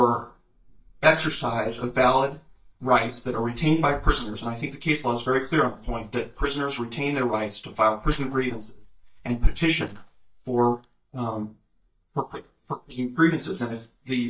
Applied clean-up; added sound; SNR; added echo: neural mask model DeepFilterNet 3.